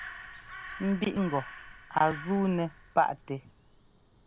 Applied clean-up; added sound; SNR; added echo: none; Crow; 15 dB; none.